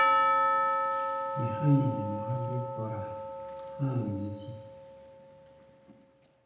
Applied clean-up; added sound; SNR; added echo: none; Percussion; -3 dB; reverberation time 0.9 s.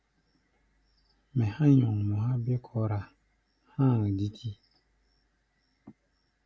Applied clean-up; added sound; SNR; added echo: none; none; none; none.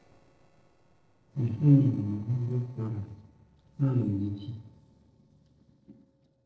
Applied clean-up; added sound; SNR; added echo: neural separator model SepFormer DNS4.